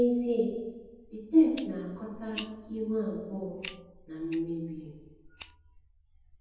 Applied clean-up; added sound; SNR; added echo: none; Fire; 13 dB; reverberation time 1.1 s.